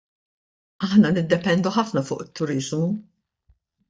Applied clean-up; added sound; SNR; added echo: neural mask model DeepFilterNet 3.